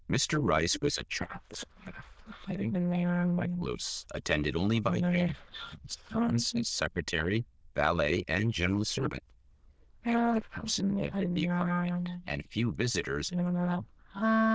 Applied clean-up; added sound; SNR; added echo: neural diffusion model UNIVERSE++.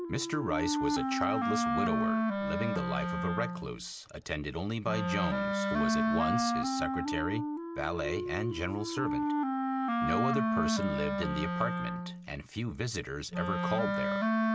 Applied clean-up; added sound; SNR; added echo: none; Wind instrument, woodwind instrument; -4 dB; none.